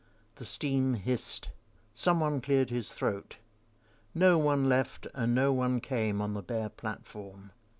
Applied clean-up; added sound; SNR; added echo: none; none; none; none.